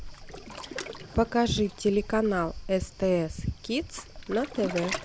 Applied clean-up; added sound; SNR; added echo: none; Waves, surf; 11 dB; none.